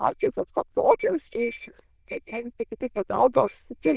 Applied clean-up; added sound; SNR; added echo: neural diffusion model UNIVERSE++.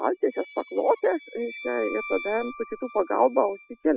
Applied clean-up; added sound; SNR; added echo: classical method spectral subtraction.